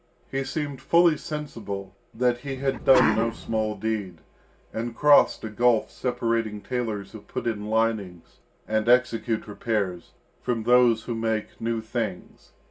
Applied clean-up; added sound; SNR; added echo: none; Sneeze; 4 dB; reverberation time 0.2 s.